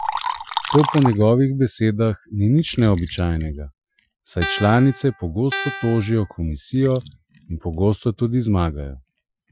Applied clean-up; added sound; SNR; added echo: classical method Wiener filter.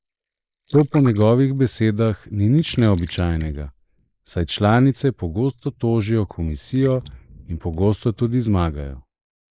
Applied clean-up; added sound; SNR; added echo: neural mask model Resemble Enhance denoiser.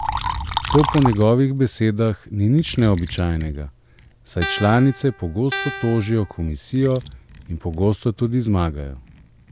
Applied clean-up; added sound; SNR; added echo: none; Liquid + Guitar; 11 dB; none.